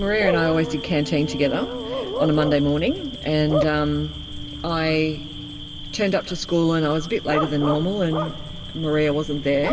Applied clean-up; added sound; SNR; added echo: none; Bark / Cricket; 8 dB; reverberation time 2.8 s.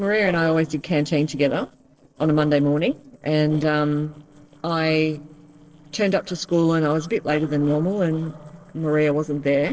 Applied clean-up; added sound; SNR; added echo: neural separator model SepFormer DNS4.